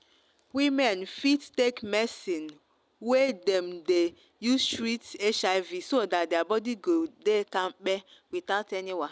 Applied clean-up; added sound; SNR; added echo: none; none; none; none.